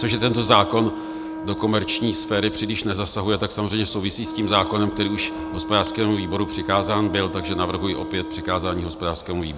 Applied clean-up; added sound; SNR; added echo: none; Wind instrument, woodwind instrument; 9 dB; none.